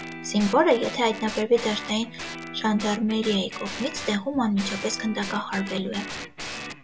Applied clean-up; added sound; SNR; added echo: none; Guitar; 11 dB; none.